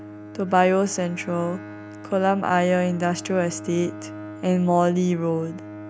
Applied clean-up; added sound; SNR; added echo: none; Bowed string instrument; 15 dB; none.